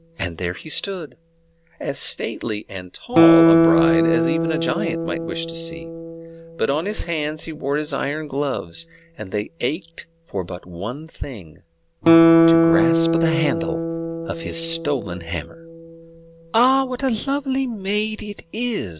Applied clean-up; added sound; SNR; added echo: none; Guitar; -4 dB; none.